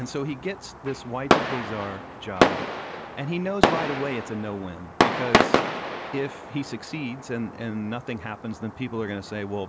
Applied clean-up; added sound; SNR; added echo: none; Fireworks; -4 dB; none.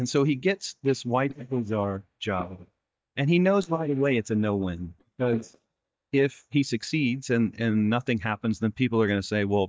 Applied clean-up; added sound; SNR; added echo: neural mask model DeepFilterNet 3.